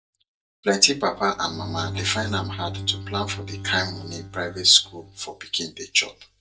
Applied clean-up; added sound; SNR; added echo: neural mask model DeepFilterNet 3.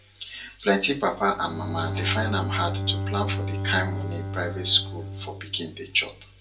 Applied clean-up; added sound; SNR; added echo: none; Bowed string instrument; 5 dB; reverberation time 0.2 s.